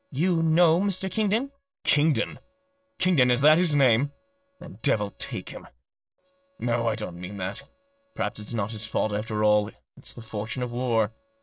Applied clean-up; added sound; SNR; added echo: neural separator model SepFormer DNS4.